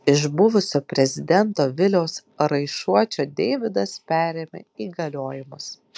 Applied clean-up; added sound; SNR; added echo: none; none; none; none.